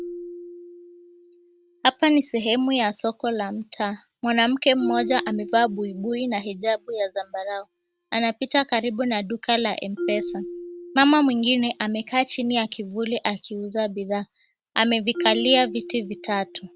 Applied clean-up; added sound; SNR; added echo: none; Marimba, xylophone; 14 dB; none.